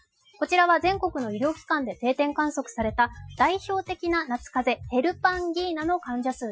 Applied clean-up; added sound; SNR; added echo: classical method Wiener filter.